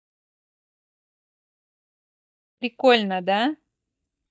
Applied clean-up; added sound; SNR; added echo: neural mask model DeepFilterNet 3.